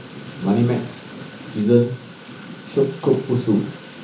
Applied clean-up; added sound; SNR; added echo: none; Thunder / Rain; 15 dB; reverberation time 0.8 s.